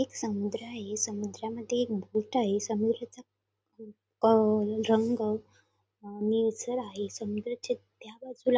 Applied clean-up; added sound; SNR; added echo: none; none; none; none.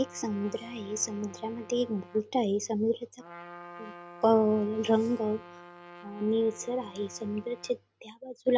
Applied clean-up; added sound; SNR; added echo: none; Trumpet; 19 dB; none.